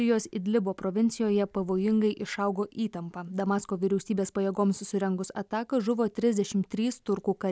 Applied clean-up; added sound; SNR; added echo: none; none; none; none.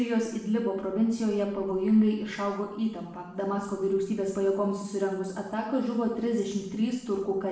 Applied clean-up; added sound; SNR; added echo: none; none; none; reverberation time 0.7 s.